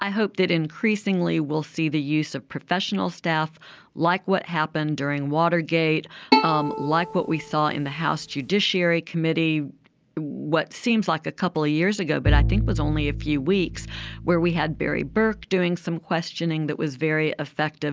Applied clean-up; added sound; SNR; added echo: none; Bowed string instrument + Bowed string instrument; 2 dB; none.